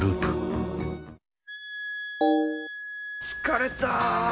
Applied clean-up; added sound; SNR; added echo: none; Wind instrument, woodwind instrument; 10 dB; none.